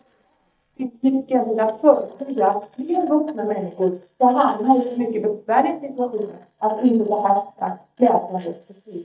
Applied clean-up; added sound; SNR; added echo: neural mask model DeepFilterNet 3.